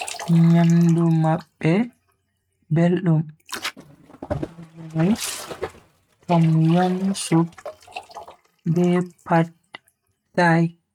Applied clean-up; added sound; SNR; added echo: neural mask model RNNoise.